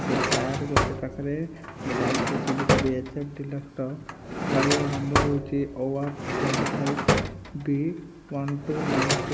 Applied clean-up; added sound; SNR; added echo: none; Drawer open or close; -2 dB; none.